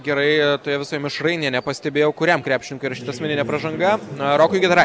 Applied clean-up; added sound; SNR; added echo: none; none; none; none.